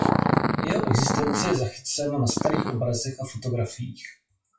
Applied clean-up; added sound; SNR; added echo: classical method WPE with log-MMSE.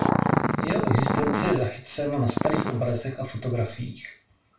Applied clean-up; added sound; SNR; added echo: none; Growling; 0 dB; reverberation time 0.3 s.